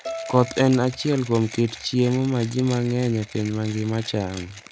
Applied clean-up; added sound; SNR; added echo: none; Bowed string instrument + Mechanisms; 16 dB; none.